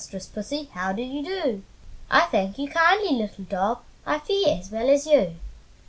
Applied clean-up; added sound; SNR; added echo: none; none; none; none.